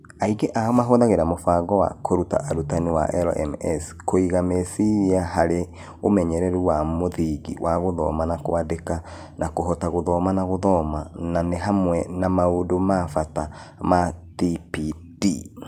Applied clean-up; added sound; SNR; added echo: none; none; none; none.